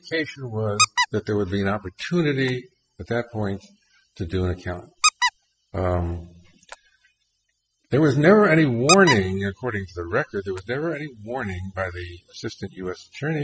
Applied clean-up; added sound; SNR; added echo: classical method spectral subtraction.